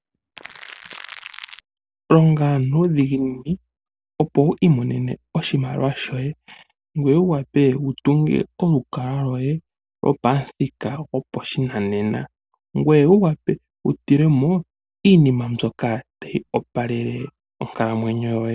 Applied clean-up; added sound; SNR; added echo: none; Crackle; 18 dB; none.